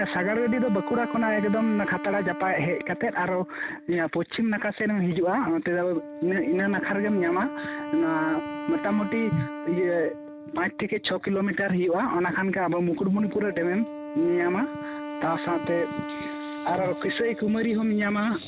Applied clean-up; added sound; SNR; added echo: none; Wind instrument, woodwind instrument; 11 dB; none.